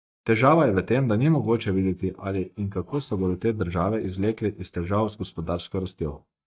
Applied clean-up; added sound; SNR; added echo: neural mask model DeepFilterNet 3.